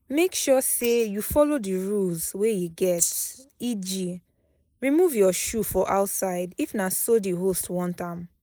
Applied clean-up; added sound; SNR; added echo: neural mask model Resemble Enhance denoiser.